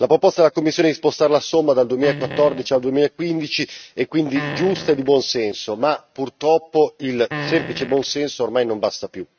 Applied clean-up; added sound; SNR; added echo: neural mask model RNNoise.